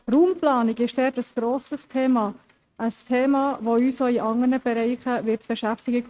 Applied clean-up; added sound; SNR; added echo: neural mask model RNNoise.